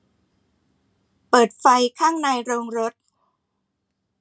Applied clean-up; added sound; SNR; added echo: none; none; none; none.